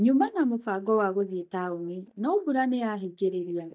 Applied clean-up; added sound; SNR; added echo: neural mask model DeepFilterNet 3.